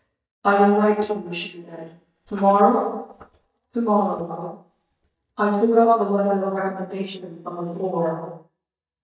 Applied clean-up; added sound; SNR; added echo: neural mask model DeepFilterNet 3.